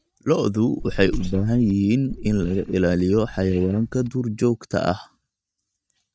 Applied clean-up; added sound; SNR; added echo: neural mask model DeepFilterNet 3.